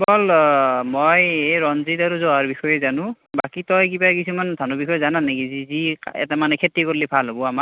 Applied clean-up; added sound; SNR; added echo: none; none; none; none.